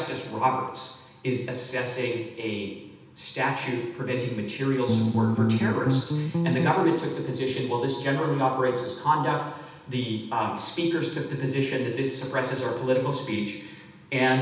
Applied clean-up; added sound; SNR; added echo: none; Bass guitar; -3 dB; reverberation time 0.9 s.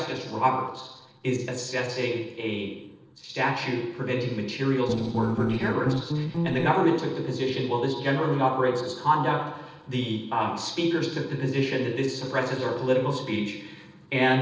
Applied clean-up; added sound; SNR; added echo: neural separator model SepFormer DNS4.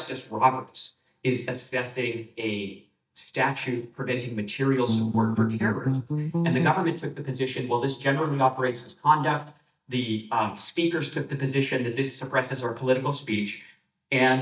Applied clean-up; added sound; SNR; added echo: neural mask model DeepFilterNet 3.